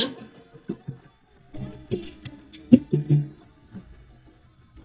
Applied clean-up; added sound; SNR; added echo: neural mask model DeepFilterNet 3.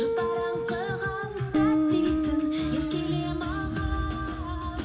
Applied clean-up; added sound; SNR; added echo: none; Guitar; -3 dB; reverberation time 0.4 s.